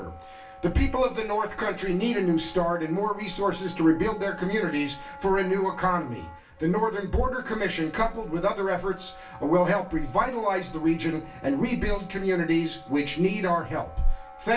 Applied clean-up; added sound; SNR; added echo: none; Wind instrument, woodwind instrument; 19 dB; reverberation time 0.3 s.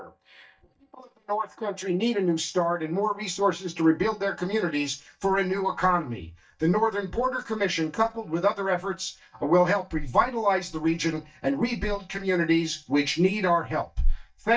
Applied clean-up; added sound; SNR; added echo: neural mask model DeepFilterNet 3.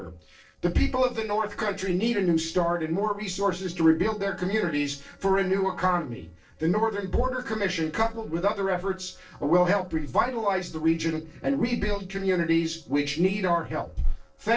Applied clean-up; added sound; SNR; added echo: neural separator model SepFormer DNS4.